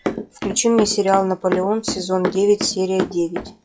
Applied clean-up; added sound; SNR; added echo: classical method log-MMSE.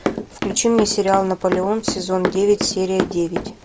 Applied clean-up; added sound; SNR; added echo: none; Run; 6 dB; none.